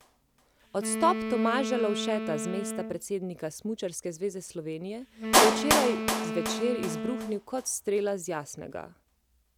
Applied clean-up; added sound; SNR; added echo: none; Wind instrument, woodwind instrument + Clapping; 1 dB; none.